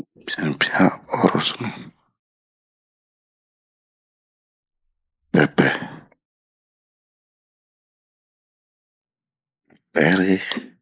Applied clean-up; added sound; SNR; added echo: neural mask model Resemble Enhance denoiser.